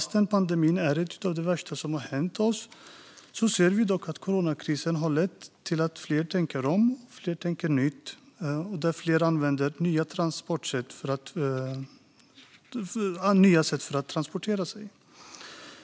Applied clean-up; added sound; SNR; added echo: none; none; none; none.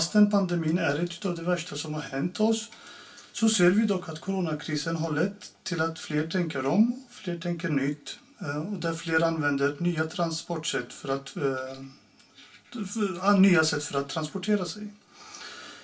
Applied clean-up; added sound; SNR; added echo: none; none; none; reverberation time 0.2 s.